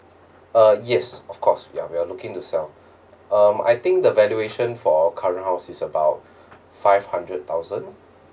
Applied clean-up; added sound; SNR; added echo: none; none; none; none.